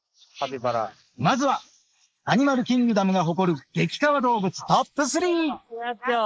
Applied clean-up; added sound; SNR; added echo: neural mask model Resemble Enhance denoiser.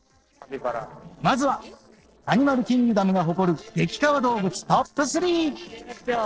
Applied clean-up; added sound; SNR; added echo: neural separator model SepFormer DNS4.